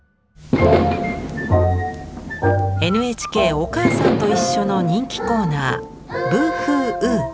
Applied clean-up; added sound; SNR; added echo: none; Fireworks; 5 dB; none.